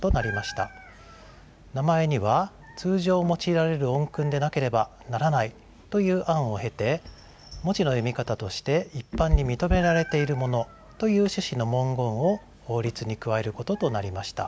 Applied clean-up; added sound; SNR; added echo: none; Meow; 10 dB; none.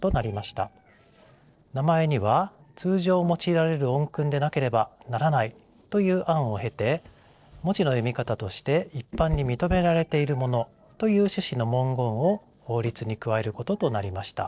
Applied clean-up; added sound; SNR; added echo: neural separator model SepFormer DNS4.